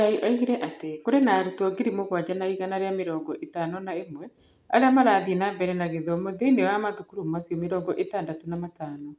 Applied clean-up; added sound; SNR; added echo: none; none; none; none.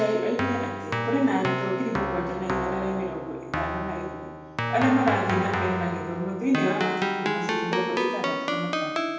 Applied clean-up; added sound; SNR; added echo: none; Keyboard (musical); 1 dB; reverberation time 0.9 s.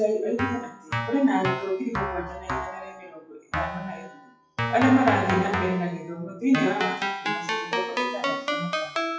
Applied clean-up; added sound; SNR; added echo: classical method WPE with log-MMSE.